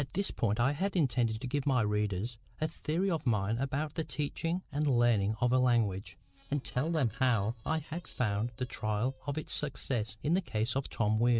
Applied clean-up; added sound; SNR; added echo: neural separator model SepFormer DNS4.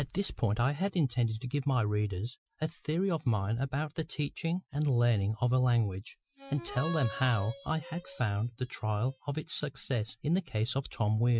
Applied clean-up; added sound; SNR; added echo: classical method Wiener filter.